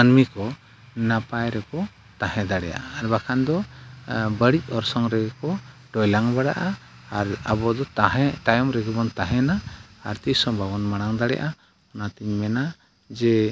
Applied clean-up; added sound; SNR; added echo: none; none; none; none.